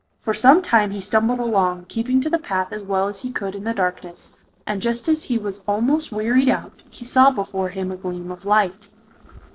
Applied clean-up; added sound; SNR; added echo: neural separator model SepFormer DNS4.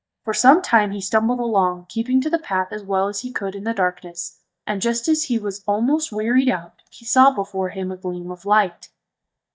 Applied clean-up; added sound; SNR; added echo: neural mask model DeepFilterNet 3.